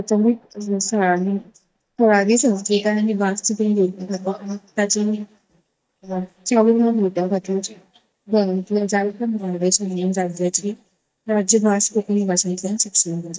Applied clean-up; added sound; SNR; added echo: neural mask model DeepFilterNet 3.